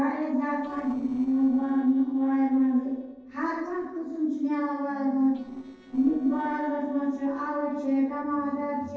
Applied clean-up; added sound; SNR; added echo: neural separator model SepFormer DNS4.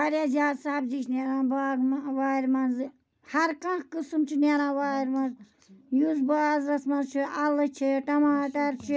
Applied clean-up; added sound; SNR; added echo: none; none; none; none.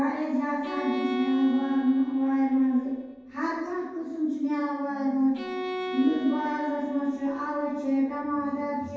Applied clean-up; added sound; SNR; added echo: none; Bowed string instrument; 11 dB; reverberation time 1.3 s.